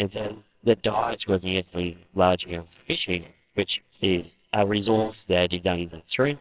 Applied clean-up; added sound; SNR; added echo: neural separator model SepFormer WHAMR!.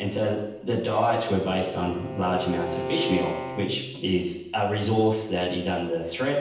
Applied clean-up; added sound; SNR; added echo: none; Bowed string instrument; 11 dB; reverberation time 0.9 s.